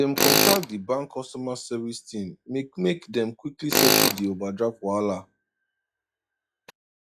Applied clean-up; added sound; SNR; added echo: classical method log-MMSE.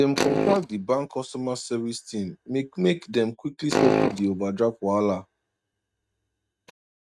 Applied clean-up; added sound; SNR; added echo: neural mask model RNNoise.